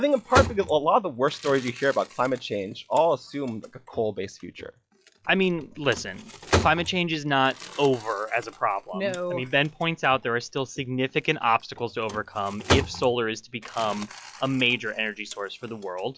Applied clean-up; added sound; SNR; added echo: classical method log-MMSE.